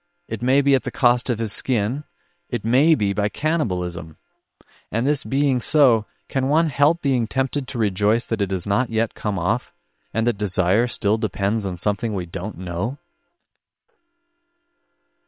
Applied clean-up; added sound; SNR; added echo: neural separator model SepFormer WHAM!.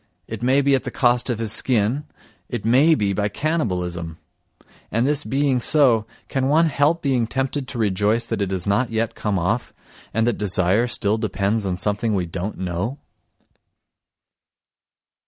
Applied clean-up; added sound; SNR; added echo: none; none; none; none.